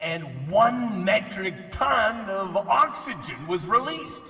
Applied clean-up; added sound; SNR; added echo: none; none; none; reverberation time 2.4 s.